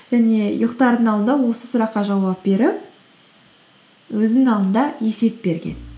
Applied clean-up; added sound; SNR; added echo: none; none; none; none.